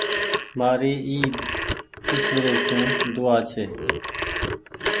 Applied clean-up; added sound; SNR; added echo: none; Telephone; -1 dB; none.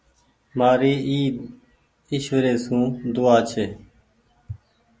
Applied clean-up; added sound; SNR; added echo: none; none; none; none.